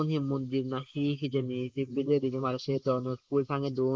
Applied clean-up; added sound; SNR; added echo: neural mask model Resemble Enhance denoiser.